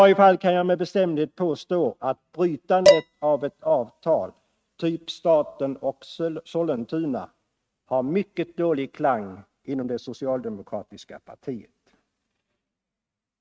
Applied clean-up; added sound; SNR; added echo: neural mask model RNNoise.